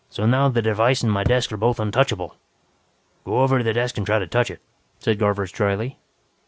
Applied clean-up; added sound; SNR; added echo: none; Thump, thud; 7 dB; none.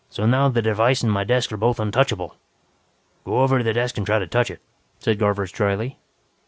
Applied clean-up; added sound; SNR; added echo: none; none; none; none.